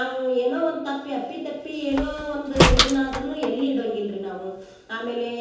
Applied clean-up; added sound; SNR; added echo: none; Slam; -1 dB; reverberation time 0.8 s.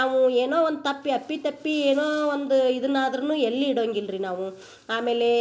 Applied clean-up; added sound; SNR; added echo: none; none; none; none.